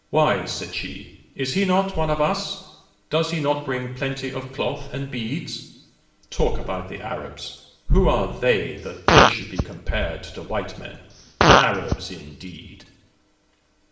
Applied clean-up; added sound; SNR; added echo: none; Fart; -4 dB; reverberation time 0.8 s.